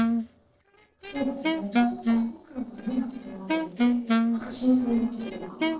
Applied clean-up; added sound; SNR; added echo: neural separator model SepFormer DNS4.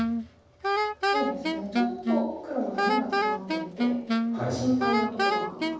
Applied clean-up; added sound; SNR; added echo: none; Wind instrument, woodwind instrument; -4 dB; reverberation time 1.1 s.